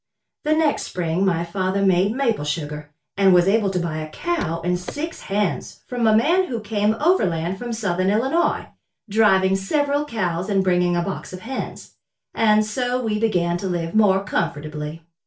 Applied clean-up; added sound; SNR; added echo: neural separator model SepFormer DNS4.